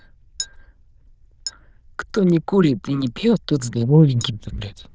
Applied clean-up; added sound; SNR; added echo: neural diffusion model UNIVERSE++.